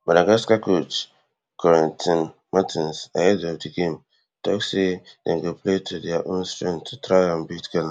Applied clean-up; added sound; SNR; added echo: none; none; none; none.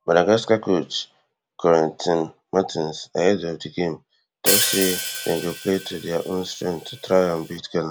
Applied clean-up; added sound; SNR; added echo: none; Hi-hat; 4 dB; none.